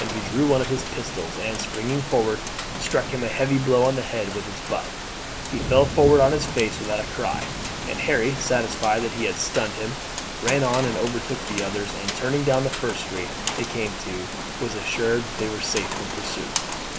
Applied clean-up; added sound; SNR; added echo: none; Rain; 6 dB; none.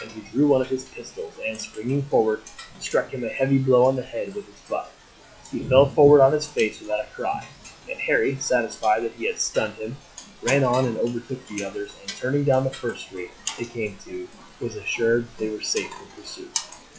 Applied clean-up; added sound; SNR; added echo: classical method log-MMSE.